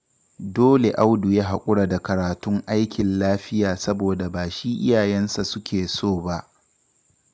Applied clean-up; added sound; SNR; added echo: none; none; none; none.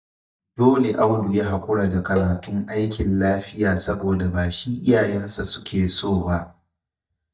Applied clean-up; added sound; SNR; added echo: neural mask model DeepFilterNet 3.